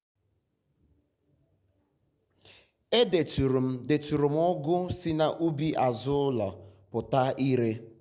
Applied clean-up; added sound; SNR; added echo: none; none; none; none.